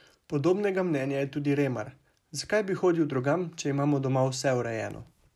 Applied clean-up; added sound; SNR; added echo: none; none; none; none.